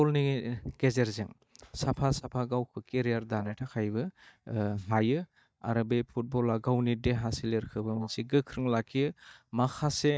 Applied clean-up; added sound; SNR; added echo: neural mask model DeepFilterNet 3.